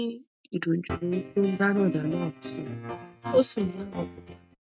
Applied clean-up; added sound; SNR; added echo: neural mask model RNNoise.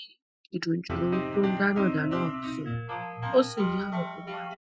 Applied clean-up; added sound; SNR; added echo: classical method Wiener filter.